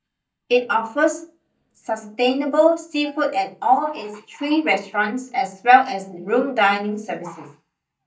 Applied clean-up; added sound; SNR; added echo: neural mask model DeepFilterNet 3.